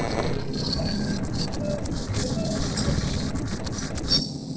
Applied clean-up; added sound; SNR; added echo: neural separator model SepFormer DNS4.